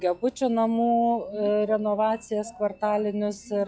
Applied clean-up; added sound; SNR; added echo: classical method log-MMSE.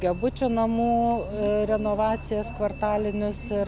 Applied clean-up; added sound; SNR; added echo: none; Bus; 11 dB; none.